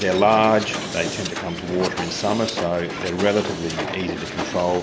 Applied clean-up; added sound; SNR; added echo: none; Hiss; 7 dB; none.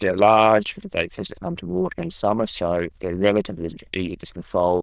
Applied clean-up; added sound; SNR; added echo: neural diffusion model UNIVERSE++.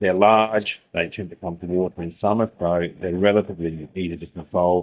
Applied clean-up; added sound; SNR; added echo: neural mask model DeepFilterNet 3.